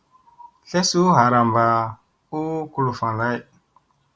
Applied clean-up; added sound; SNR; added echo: none; none; none; none.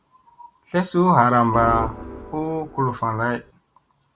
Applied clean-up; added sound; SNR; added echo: none; Organ; 11 dB; none.